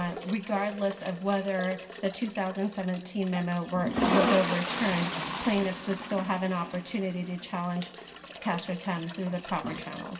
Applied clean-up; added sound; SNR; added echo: none; Toilet flush; 5 dB; reverberation time 0.8 s.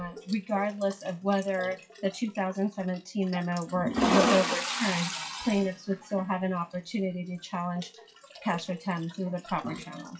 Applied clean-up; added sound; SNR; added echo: classical method WPE with log-MMSE.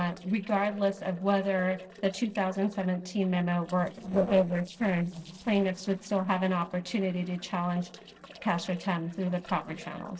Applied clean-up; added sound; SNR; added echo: neural separator model SepFormer DNS4.